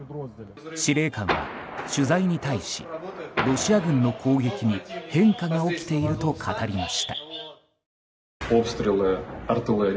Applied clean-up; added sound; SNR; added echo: none; none; none; none.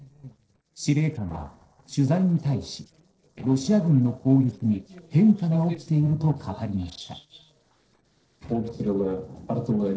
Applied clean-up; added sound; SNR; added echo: neural separator model SepFormer DNS4.